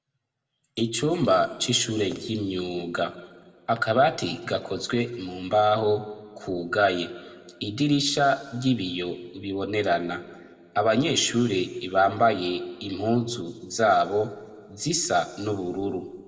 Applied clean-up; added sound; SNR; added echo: none; none; none; reverberation time 1.5 s.